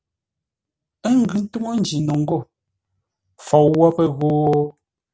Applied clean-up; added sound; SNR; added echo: none; none; none; none.